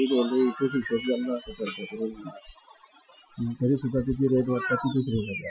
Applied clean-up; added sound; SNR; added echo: classical method Wiener filter.